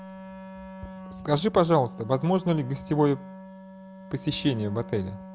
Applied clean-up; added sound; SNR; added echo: none; Wind instrument, woodwind instrument; 15 dB; none.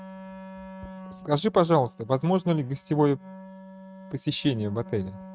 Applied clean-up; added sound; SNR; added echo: neural mask model RNNoise.